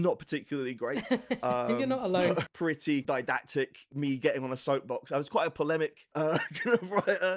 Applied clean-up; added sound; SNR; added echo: none; none; none; none.